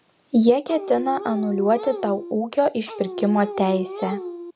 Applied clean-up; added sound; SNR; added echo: none; Dog; 10 dB; none.